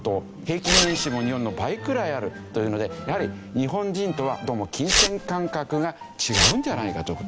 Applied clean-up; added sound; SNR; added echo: none; Tearing; 1 dB; none.